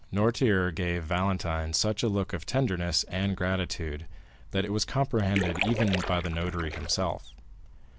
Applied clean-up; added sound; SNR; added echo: none; Splash, splatter; 6 dB; none.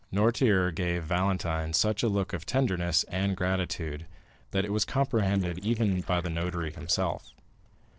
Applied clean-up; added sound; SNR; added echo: neural separator model SepFormer DNS4.